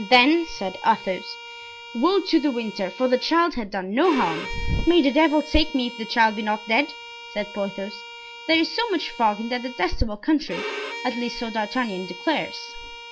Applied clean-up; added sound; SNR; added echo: none; Bowed string instrument; 14 dB; none.